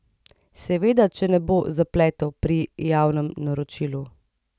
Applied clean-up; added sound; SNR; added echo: none; none; none; none.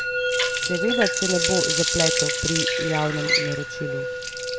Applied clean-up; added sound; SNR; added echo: none; Water tap, faucet + Musical instrument; -3 dB; none.